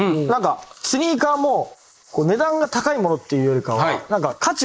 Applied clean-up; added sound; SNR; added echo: neural mask model Resemble Enhance denoiser.